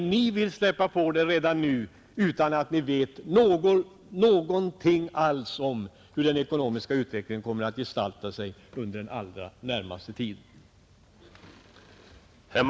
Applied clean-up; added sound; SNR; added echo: none; none; none; none.